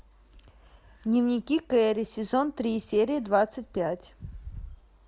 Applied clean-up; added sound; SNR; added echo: none; none; none; none.